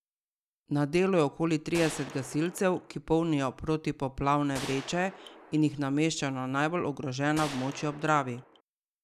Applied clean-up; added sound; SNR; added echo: none; Gunshot, gunfire; 14 dB; none.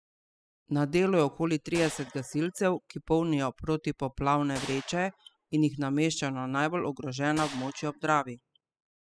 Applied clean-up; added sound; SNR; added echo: classical method spectral subtraction.